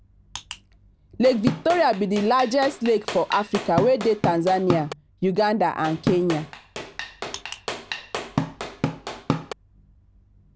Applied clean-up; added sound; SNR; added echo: none; Drum / Drum kit; 6 dB; none.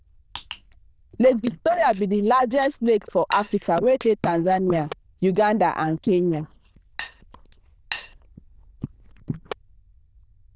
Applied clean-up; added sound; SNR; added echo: neural diffusion model UNIVERSE++.